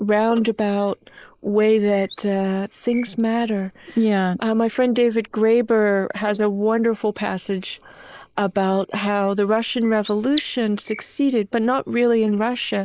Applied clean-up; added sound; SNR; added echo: neural mask model Resemble Enhance denoiser.